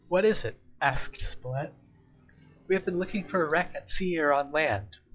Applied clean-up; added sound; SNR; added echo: classical method log-MMSE.